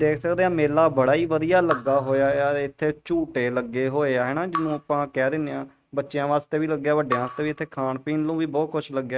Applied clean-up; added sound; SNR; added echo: neural mask model RNNoise.